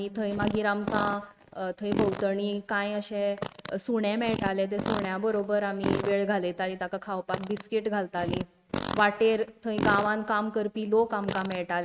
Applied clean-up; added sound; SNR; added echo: neural mask model RNNoise.